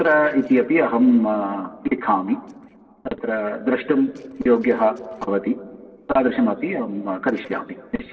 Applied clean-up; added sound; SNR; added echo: neural separator model SepFormer DNS4.